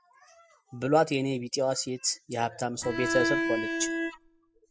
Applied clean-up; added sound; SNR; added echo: classical method spectral subtraction.